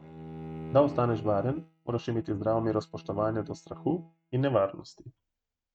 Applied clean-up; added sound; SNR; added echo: neural mask model RNNoise.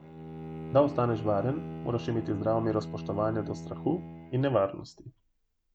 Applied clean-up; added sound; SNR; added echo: none; Bowed string instrument; 10 dB; none.